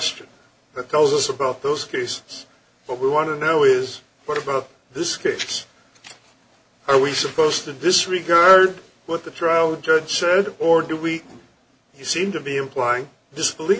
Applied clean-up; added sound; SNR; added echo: none; none; none; none.